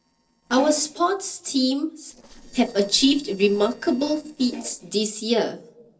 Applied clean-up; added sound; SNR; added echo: neural separator model SepFormer DNS4.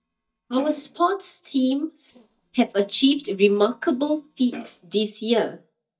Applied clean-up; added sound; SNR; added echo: neural mask model DeepFilterNet 3.